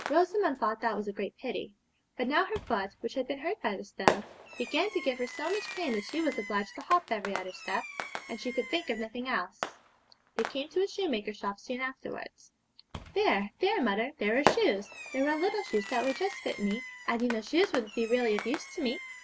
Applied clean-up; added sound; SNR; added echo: none; Fireworks; 8 dB; none.